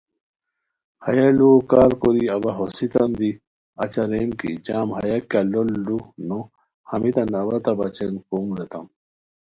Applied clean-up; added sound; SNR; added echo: none; none; none; none.